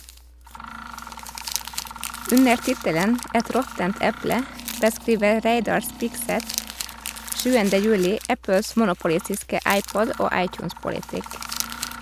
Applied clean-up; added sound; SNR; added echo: none; Crumpling, crinkling + Mechanisms; 11 dB; none.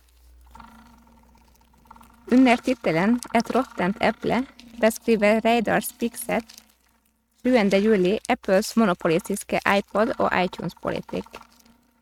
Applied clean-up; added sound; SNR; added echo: neural mask model RNNoise.